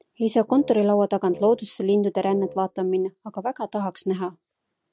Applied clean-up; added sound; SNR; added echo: none; Wind instrument, woodwind instrument; 18 dB; none.